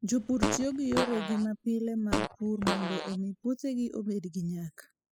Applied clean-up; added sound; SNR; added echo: classical method spectral subtraction.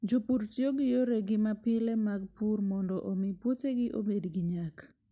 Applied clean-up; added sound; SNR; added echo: none; none; none; none.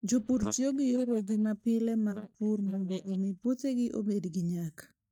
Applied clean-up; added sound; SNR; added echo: neural mask model DeepFilterNet 3.